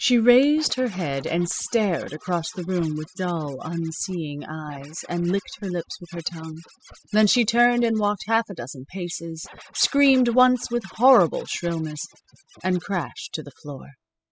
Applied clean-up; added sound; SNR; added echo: classical method spectral subtraction.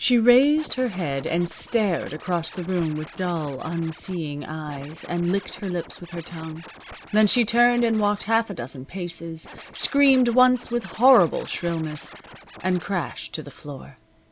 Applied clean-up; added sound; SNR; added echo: none; Scratching (performance technique); 19 dB; none.